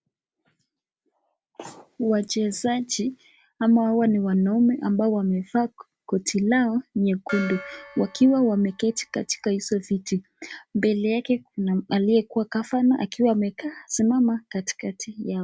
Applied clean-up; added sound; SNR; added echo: none; Gong; 17 dB; none.